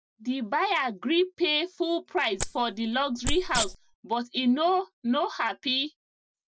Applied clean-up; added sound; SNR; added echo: none; Wild animals; 4 dB; none.